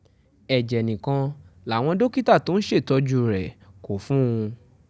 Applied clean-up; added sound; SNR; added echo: none; none; none; none.